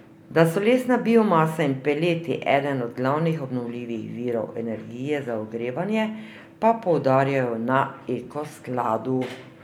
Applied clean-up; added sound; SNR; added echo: none; none; none; none.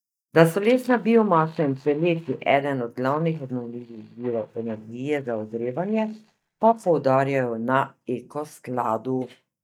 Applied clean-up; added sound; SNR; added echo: neural mask model DeepFilterNet 3.